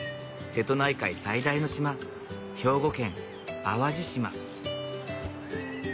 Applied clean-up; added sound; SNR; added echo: none; Livestock, farm animals, working animals; 20 dB; none.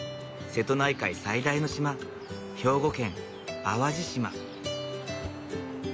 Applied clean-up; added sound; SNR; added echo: none; none; none; none.